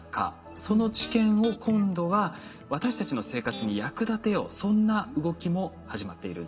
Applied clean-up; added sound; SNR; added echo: none; Electric guitar; 16 dB; reverberation time 0.6 s.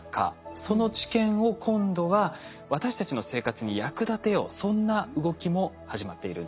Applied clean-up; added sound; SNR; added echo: none; none; none; none.